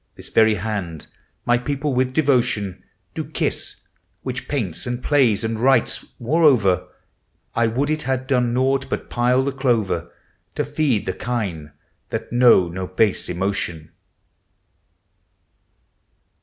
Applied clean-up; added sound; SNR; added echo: none; none; none; none.